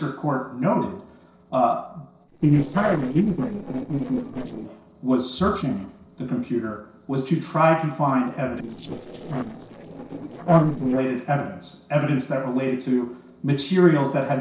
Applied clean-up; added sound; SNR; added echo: neural separator model SepFormer DNS4.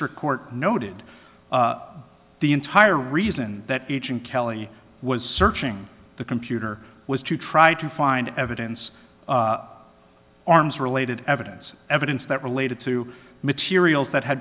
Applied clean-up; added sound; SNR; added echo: none; none; none; none.